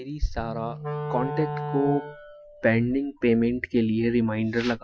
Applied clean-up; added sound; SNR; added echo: classical method Wiener filter.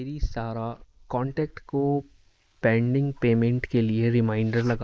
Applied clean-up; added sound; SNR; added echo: neural mask model Resemble Enhance denoiser.